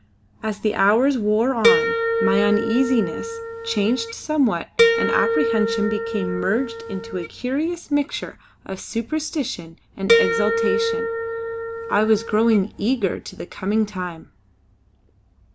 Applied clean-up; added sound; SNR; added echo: none; Harp; 0 dB; none.